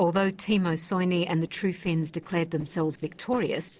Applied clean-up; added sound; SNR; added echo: neural separator model SepFormer DNS4.